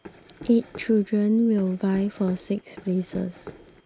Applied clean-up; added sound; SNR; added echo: none; Run; 19 dB; none.